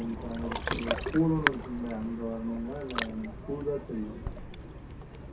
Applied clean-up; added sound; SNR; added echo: none; Ocean; 2 dB; reverberation time 0.3 s.